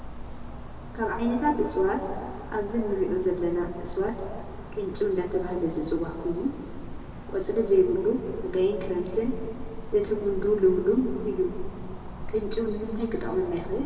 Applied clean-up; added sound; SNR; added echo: none; Insect; 8 dB; reverberation time 2.2 s.